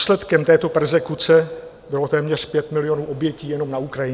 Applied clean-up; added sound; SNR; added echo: none; none; none; none.